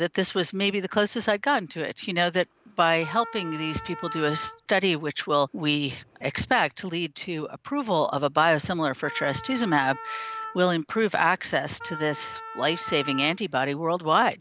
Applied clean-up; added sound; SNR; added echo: none; Wind instrument, woodwind instrument; 12 dB; none.